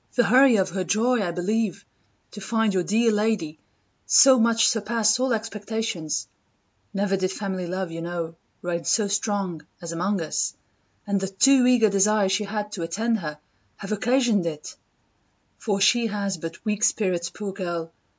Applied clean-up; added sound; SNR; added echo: none; none; none; none.